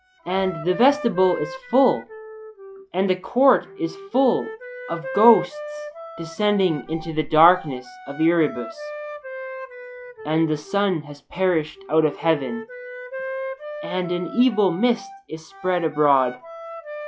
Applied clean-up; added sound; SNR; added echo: classical method log-MMSE.